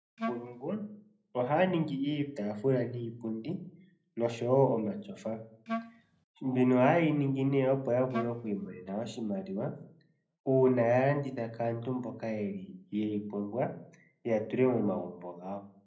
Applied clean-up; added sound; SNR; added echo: none; Wind instrument, woodwind instrument; 8 dB; reverberation time 0.5 s.